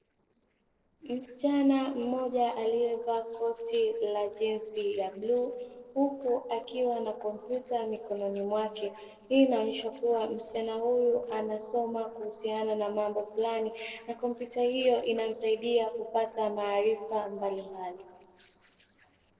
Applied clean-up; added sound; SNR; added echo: neural separator model SepFormer DNS4.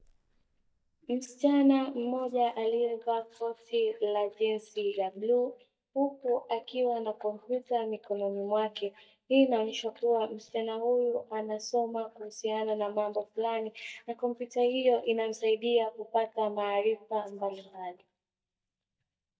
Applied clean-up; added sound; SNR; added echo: neural mask model DeepFilterNet 3.